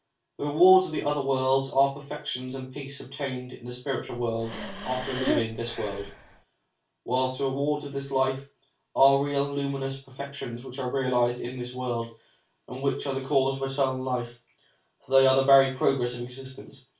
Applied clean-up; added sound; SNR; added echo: none; Breathing; 7 dB; reverberation time 0.2 s.